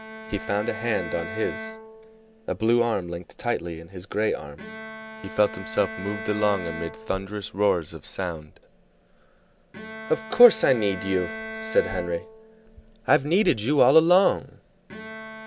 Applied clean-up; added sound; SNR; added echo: none; Bowed string instrument; 13 dB; none.